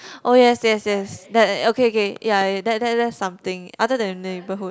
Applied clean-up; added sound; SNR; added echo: none; none; none; none.